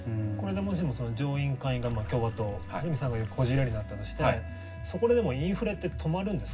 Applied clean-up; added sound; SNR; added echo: none; Splash, splatter; 13 dB; reverberation time 0.4 s.